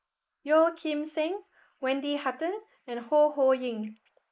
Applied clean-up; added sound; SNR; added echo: neural mask model Resemble Enhance denoiser.